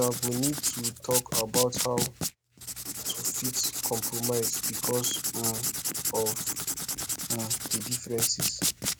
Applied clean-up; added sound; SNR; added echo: none; Writing; -2 dB; none.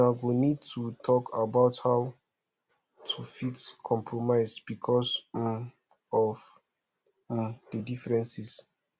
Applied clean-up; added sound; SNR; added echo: none; none; none; none.